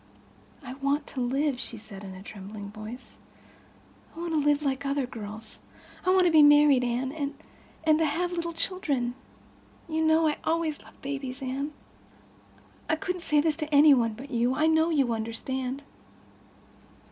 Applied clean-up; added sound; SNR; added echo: none; none; none; none.